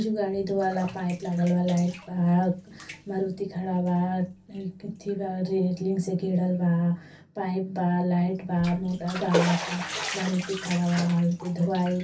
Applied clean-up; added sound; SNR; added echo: none; Bathtub (filling or washing); 12 dB; reverberation time 0.3 s.